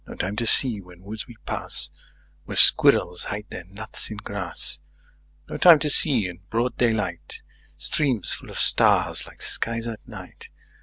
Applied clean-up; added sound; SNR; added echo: none; none; none; none.